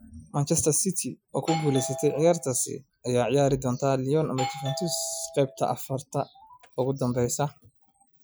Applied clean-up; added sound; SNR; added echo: classical method Wiener filter.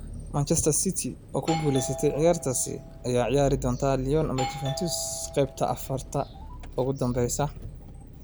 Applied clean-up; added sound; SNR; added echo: none; Doorbell + Engine; 10 dB; none.